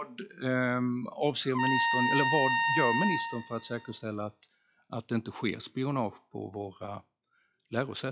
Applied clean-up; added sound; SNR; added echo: classical method log-MMSE.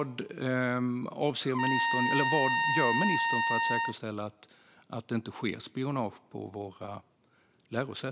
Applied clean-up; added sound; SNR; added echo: none; Trumpet; -4 dB; none.